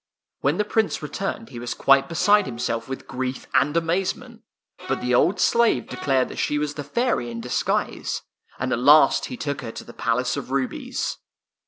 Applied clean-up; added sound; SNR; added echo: none; Bowed string instrument; 14 dB; none.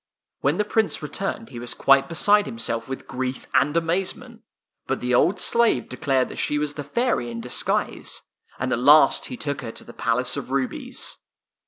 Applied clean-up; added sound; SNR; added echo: none; none; none; none.